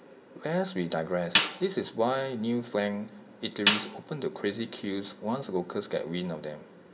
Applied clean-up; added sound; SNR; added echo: none; Snare drum; 1 dB; reverberation time 2.3 s.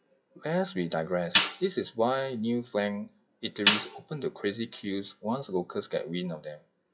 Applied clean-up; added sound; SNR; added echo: classical method WPE with log-MMSE.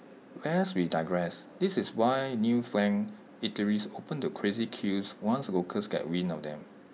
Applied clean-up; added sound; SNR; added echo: none; none; none; none.